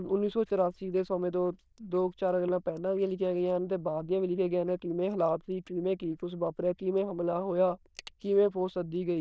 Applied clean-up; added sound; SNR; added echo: neural diffusion model UNIVERSE++.